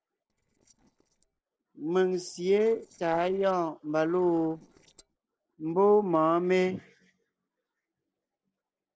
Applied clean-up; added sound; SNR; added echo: neural separator model SepFormer DNS4.